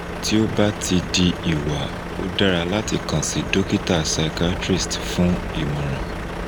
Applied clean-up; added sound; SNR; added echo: none; Truck; 6 dB; none.